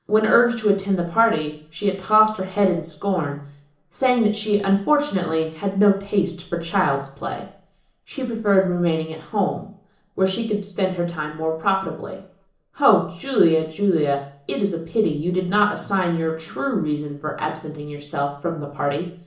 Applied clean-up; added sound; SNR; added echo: none; none; none; reverberation time 0.8 s.